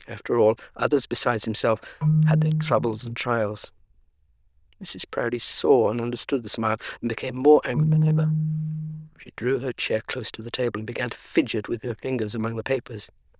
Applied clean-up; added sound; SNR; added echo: neural diffusion model UNIVERSE++.